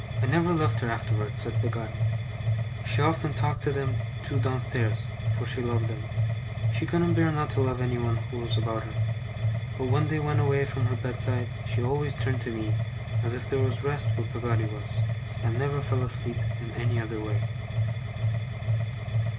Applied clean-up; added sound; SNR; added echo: none; Mechanisms; -3 dB; none.